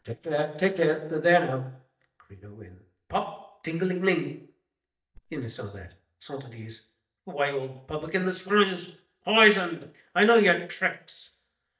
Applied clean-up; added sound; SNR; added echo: neural mask model DeepFilterNet 3.